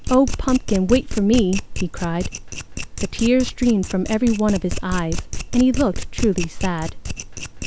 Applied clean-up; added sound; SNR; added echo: none; Domestic sounds, home sounds; 5 dB; none.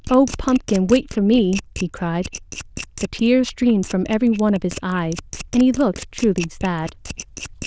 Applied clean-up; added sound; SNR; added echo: neural diffusion model UNIVERSE++.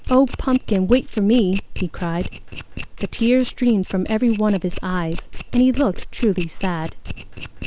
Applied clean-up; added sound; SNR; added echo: neural mask model Resemble Enhance denoiser.